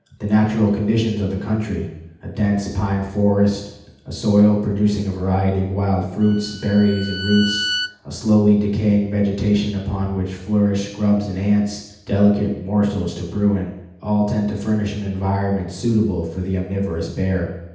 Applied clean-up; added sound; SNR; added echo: none; Bowed string instrument; 9 dB; reverberation time 0.8 s.